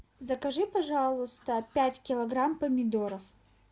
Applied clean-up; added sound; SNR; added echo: none; none; none; none.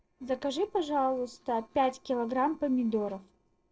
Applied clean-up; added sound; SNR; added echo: neural separator model SepFormer DNS4.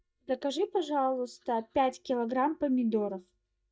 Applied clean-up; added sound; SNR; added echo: neural mask model DeepFilterNet 3.